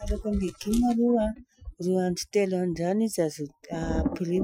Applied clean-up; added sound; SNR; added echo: classical method Wiener filter.